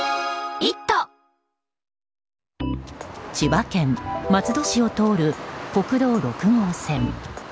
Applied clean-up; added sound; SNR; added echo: none; none; none; none.